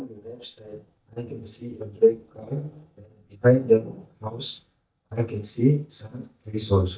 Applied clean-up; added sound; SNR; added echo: neural mask model DeepFilterNet 3.